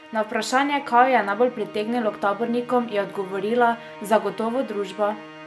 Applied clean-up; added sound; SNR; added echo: none; Musical instrument; 18 dB; none.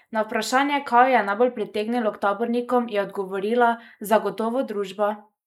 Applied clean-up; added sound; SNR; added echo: neural mask model Resemble Enhance denoiser.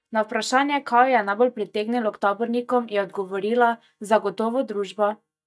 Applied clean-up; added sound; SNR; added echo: neural mask model DeepFilterNet 3.